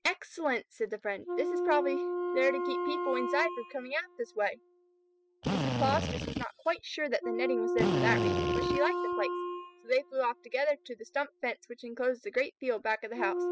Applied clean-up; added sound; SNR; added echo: classical method spectral subtraction.